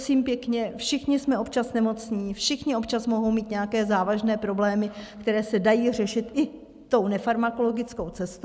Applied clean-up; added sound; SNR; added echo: none; none; none; none.